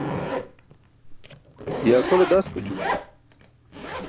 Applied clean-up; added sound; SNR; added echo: none; Zipper (clothing); 5 dB; none.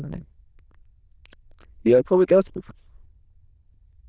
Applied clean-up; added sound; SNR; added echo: neural diffusion model UNIVERSE++.